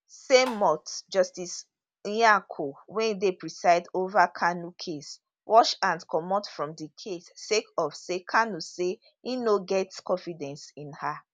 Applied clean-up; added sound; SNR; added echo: none; Tap; 14 dB; none.